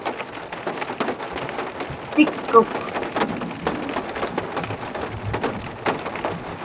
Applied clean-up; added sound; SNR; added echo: none; Rain; 1 dB; none.